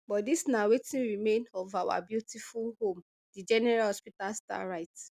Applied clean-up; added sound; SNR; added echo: none; none; none; none.